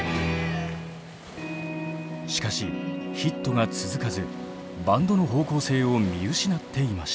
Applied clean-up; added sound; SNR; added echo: none; Waves, surf; 19 dB; none.